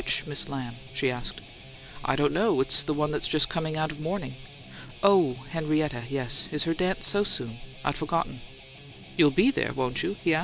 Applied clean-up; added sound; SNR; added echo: none; Guitar; 18 dB; none.